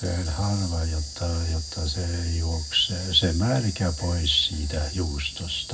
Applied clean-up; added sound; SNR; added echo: none; Insect; 12 dB; reverberation time 0.3 s.